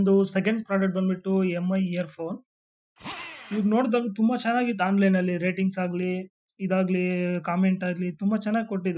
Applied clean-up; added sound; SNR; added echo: classical method Wiener filter.